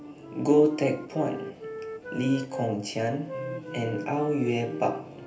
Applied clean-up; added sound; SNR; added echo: none; Wind instrument, woodwind instrument; 12 dB; reverberation time 0.3 s.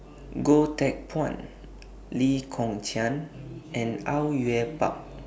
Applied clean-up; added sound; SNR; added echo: none; none; none; none.